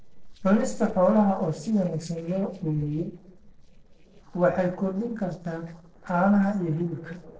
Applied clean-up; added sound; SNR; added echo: neural separator model SepFormer DNS4.